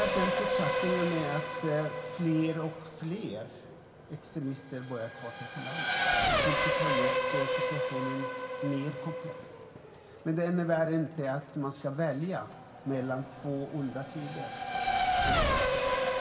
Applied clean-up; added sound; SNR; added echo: none; Race car, auto racing / Accelerating, revving, vroom; -2 dB; reverberation time 2.8 s.